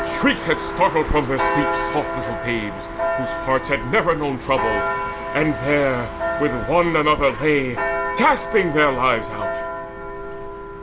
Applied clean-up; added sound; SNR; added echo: none; Church bell; 4 dB; none.